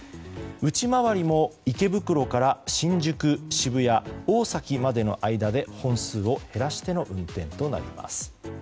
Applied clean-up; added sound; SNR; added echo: none; none; none; none.